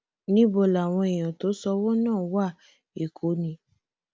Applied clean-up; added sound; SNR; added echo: none; none; none; none.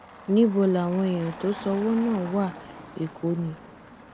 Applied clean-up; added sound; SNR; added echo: none; Motor vehicle (road); 16 dB; none.